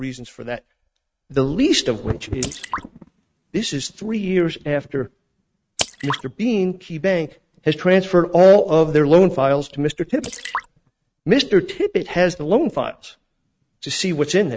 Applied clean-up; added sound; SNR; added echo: neural mask model RNNoise.